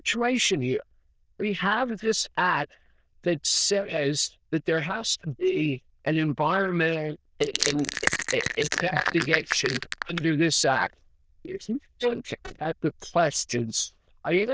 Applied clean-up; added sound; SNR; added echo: neural diffusion model UNIVERSE++.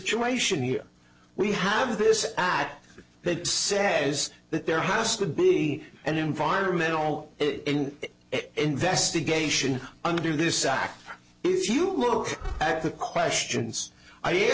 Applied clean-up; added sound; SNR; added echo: none; none; none; none.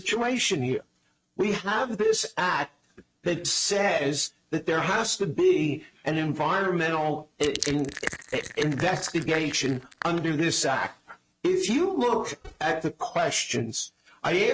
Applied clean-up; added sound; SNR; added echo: neural mask model RNNoise.